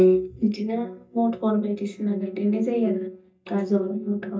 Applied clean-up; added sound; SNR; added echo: neural mask model DeepFilterNet 3.